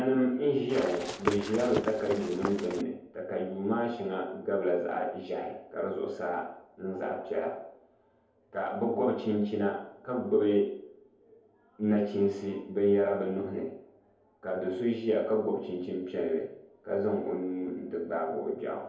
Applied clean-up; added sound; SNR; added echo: none; Run; 6 dB; reverberation time 0.8 s.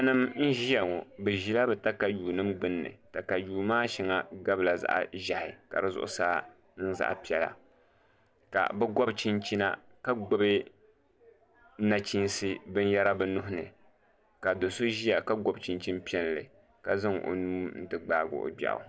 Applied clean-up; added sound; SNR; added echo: none; none; none; none.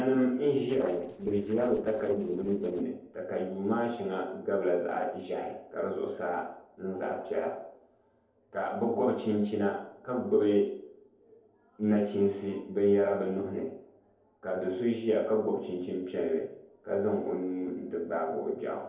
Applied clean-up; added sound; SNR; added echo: neural separator model SepFormer DNS4.